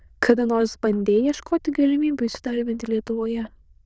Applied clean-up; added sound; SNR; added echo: neural diffusion model UNIVERSE++.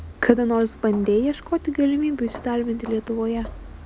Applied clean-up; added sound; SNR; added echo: none; Walk, footsteps; 17 dB; none.